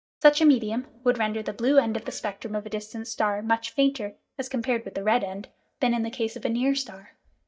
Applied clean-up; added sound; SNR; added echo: neural mask model DeepFilterNet 3.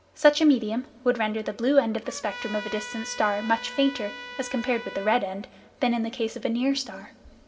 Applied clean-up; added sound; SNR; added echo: none; Trumpet; 13 dB; reverberation time 1.0 s.